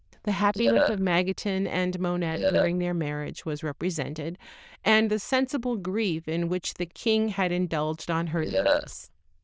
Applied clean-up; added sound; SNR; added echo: neural diffusion model UNIVERSE++.